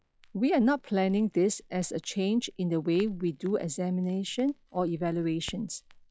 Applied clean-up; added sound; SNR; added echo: classical method log-MMSE.